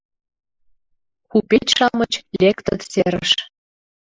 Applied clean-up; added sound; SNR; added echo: neural mask model Resemble Enhance denoiser.